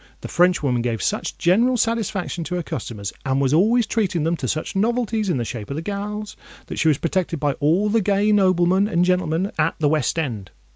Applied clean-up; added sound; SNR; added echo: none; none; none; none.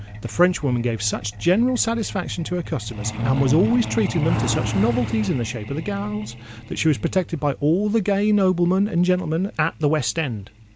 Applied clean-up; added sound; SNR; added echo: none; Truck; 9 dB; none.